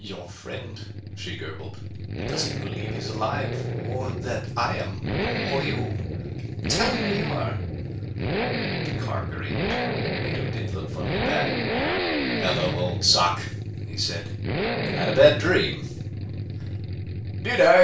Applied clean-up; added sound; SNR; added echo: none; Accelerating, revving, vroom; 1 dB; reverberation time 0.3 s.